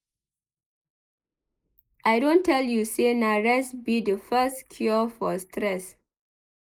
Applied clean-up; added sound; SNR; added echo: neural mask model Resemble Enhance denoiser.